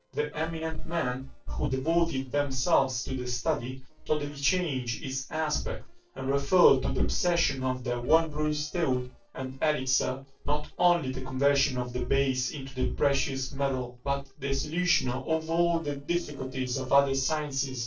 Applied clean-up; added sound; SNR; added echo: neural separator model SepFormer DNS4.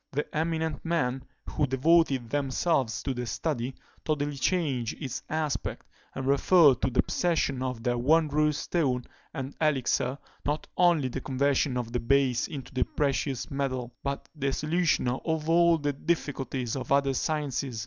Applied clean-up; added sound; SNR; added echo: none; none; none; none.